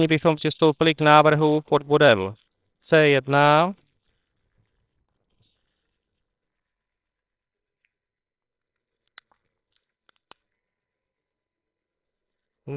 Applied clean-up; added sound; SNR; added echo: neural separator model SepFormer WHAMR!.